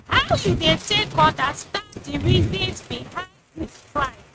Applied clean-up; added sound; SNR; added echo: neural mask model RNNoise.